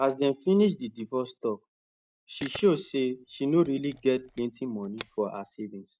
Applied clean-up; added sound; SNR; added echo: none; Camera; 14 dB; none.